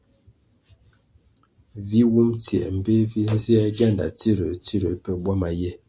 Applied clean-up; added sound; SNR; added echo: none; none; none; none.